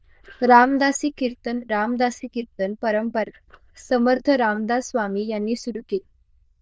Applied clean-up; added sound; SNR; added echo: neural diffusion model UNIVERSE++.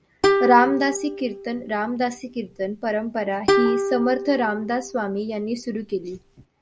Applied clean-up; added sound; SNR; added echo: none; Plucked string instrument; 3 dB; none.